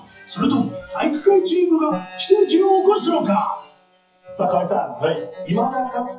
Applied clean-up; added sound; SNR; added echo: classical method WPE with log-MMSE.